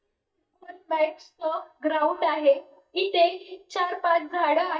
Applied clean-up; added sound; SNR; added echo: neural mask model DeepFilterNet 3.